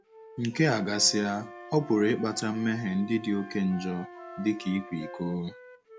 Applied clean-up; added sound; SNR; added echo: none; Wind instrument, woodwind instrument + Wind instrument, woodwind instrument; 16 dB; none.